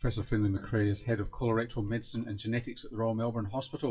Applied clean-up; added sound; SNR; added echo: classical method WPE with log-MMSE.